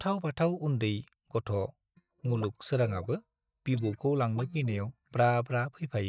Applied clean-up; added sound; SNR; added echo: neural mask model DeepFilterNet 3.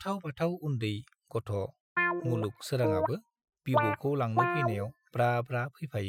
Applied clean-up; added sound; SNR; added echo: classical method Wiener filter.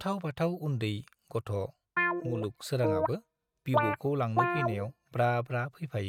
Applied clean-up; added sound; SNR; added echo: neural mask model RNNoise.